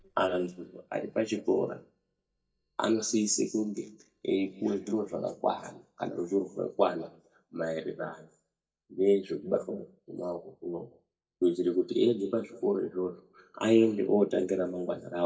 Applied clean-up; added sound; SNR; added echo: neural mask model DeepFilterNet 3.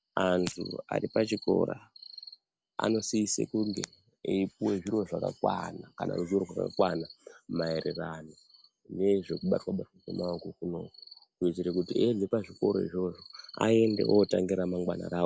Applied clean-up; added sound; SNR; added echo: none; none; none; none.